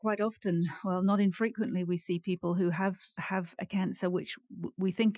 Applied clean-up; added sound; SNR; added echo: classical method Wiener filter.